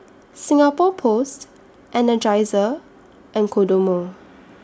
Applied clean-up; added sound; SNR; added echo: none; none; none; none.